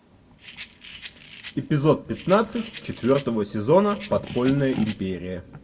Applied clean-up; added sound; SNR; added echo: none; Rattle; 19 dB; reverberation time 1.5 s.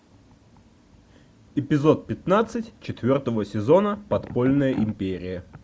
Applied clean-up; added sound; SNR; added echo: none; none; none; none.